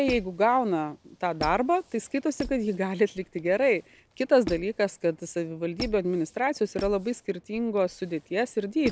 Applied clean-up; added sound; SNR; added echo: none; Squeak; 15 dB; none.